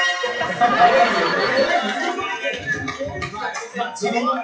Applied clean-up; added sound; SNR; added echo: classical method WPE with log-MMSE.